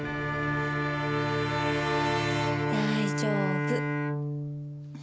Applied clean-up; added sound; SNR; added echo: none; Bowed string instrument; -1 dB; none.